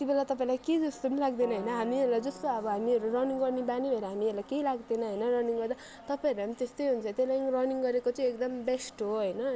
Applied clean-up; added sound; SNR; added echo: none; Keyboard (musical); 18 dB; none.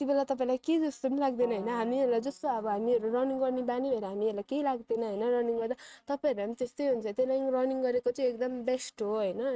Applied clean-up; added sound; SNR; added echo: neural mask model RNNoise.